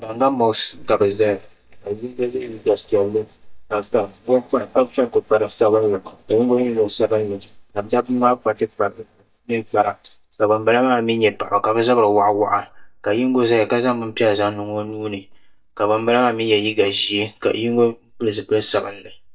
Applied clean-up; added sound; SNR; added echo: neural mask model DeepFilterNet 3.